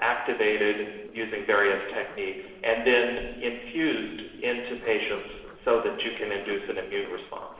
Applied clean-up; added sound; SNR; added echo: neural separator model SepFormer DNS4.